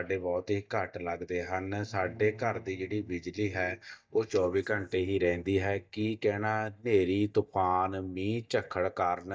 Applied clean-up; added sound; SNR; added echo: neural mask model DeepFilterNet 3.